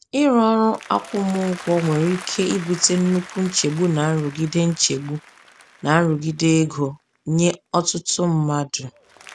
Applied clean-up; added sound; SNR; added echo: none; Applause; 20 dB; none.